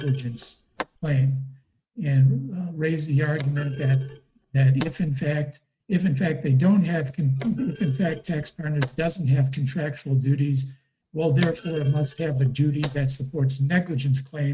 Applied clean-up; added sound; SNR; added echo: neural mask model RNNoise.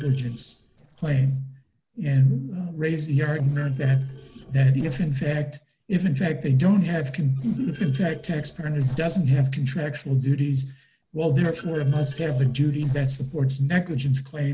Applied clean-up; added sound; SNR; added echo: neural separator model SepFormer DNS4.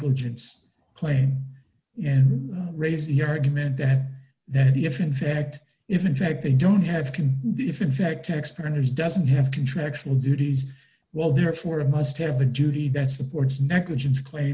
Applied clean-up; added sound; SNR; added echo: none; none; none; none.